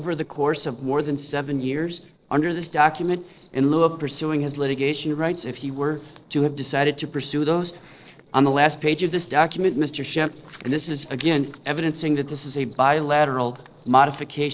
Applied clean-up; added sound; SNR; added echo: neural separator model SepFormer DNS4.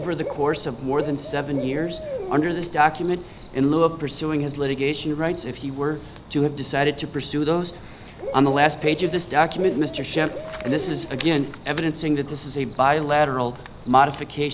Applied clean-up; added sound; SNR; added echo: none; Cricket / Bird; 13 dB; none.